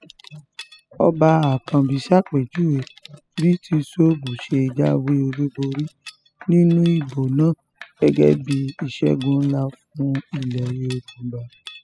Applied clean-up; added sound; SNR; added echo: classical method spectral subtraction.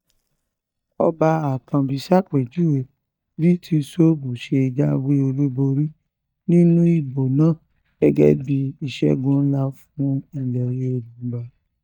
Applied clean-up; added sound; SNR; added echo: neural mask model DeepFilterNet 3.